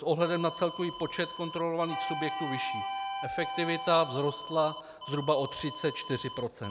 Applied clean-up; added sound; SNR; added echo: none; Alarm + Wind instrument, woodwind instrument; 7 dB; none.